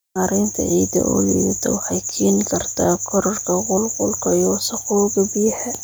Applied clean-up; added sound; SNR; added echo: none; none; none; none.